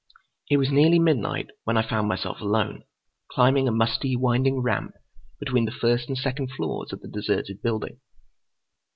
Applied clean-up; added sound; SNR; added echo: none; none; none; none.